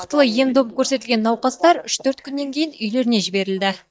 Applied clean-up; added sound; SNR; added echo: neural mask model DeepFilterNet 3.